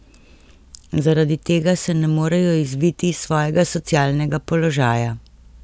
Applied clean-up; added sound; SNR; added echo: none; none; none; none.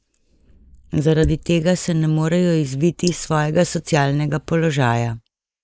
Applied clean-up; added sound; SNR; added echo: neural mask model Resemble Enhance denoiser.